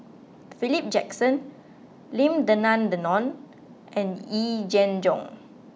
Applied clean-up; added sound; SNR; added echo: none; none; none; none.